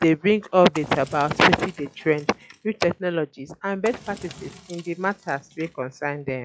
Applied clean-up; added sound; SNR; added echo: classical method log-MMSE.